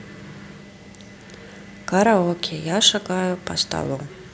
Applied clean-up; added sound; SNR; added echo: none; none; none; none.